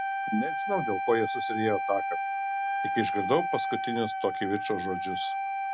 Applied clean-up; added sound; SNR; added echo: none; Wind instrument, woodwind instrument; 0 dB; none.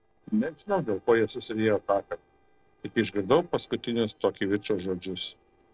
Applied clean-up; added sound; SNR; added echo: neural separator model SepFormer DNS4.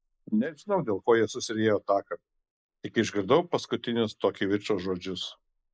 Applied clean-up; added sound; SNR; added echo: neural mask model Resemble Enhance denoiser.